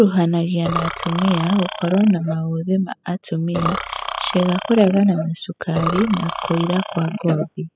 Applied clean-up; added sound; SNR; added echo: classical method spectral subtraction.